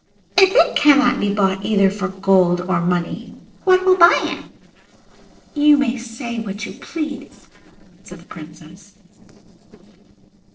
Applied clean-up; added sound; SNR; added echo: neural separator model SepFormer DNS4.